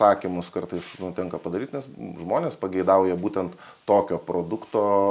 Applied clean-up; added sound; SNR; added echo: none; none; none; none.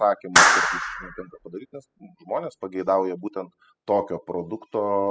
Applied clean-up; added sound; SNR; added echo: classical method spectral subtraction.